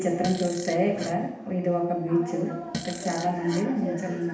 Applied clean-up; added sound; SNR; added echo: none; Fart; 13 dB; reverberation time 0.8 s.